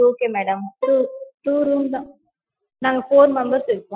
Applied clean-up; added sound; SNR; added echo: classical method Wiener filter.